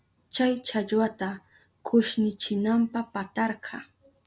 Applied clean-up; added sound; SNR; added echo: none; none; none; none.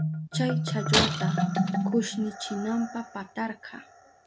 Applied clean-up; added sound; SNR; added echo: none; Shatter + Marimba, xylophone; -3 dB; none.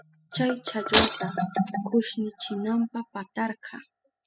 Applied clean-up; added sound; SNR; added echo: classical method spectral subtraction.